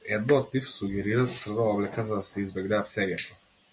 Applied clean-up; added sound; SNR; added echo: none; none; none; none.